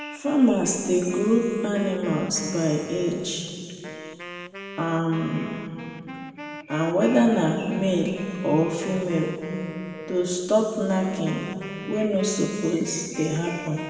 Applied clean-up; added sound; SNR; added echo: none; Wind instrument, woodwind instrument; 14 dB; reverberation time 2.4 s.